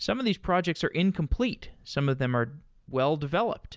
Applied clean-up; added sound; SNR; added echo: none; none; none; none.